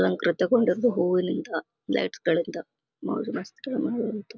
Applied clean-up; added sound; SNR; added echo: none; none; none; none.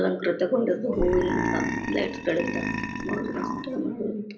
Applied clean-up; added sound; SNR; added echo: none; Burping, eructation; 3 dB; reverberation time 0.5 s.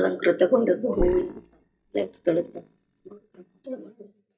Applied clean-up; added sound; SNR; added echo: neural mask model DeepFilterNet 3.